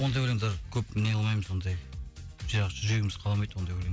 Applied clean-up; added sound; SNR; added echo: none; none; none; none.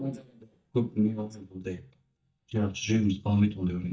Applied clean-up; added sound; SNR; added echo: neural mask model DeepFilterNet 3.